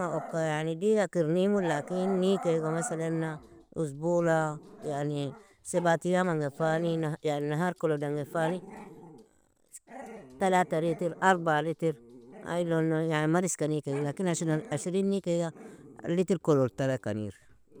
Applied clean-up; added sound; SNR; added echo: none; Growling; 17 dB; none.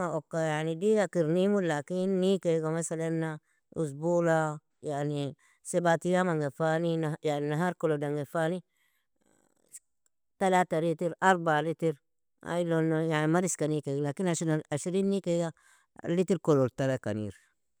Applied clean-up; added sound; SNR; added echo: none; none; none; none.